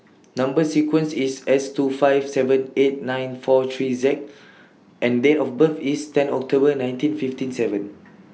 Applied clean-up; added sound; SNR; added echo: none; none; none; none.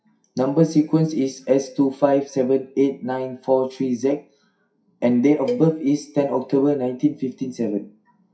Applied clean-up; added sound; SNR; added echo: classical method WPE with log-MMSE.